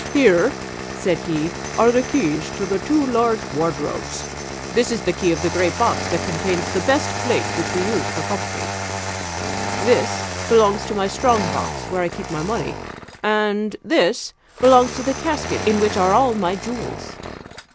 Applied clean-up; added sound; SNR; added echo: none; Engine starting; 7 dB; none.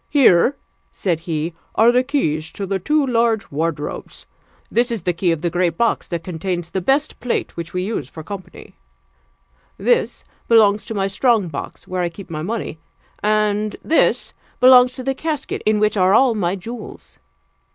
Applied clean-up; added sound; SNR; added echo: none; none; none; none.